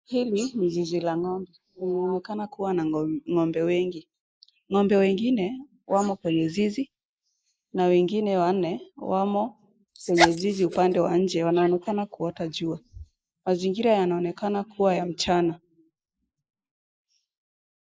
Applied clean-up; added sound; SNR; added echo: neural mask model Resemble Enhance denoiser.